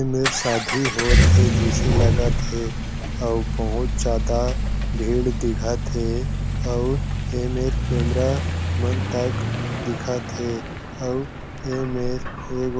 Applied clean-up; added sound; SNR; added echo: none; Accelerating, revving, vroom; -4 dB; none.